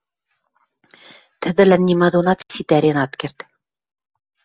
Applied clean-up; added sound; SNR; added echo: none; none; none; none.